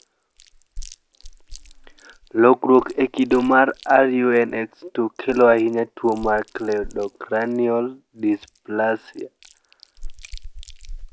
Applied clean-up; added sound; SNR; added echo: none; Chewing, mastication; 18 dB; none.